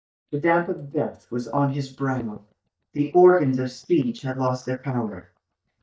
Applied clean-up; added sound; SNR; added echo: neural mask model DeepFilterNet 3.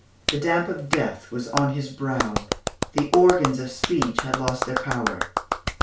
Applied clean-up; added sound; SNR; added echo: none; Clapping; 4 dB; reverberation time 0.3 s.